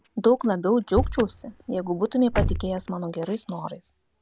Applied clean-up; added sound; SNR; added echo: none; Slam / Car; 7 dB; none.